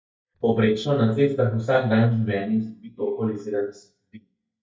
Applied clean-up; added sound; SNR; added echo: neural mask model DeepFilterNet 3.